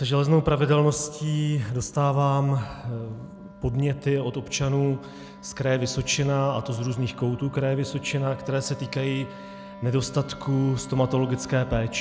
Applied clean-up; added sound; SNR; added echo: none; Wind instrument, woodwind instrument; 19 dB; none.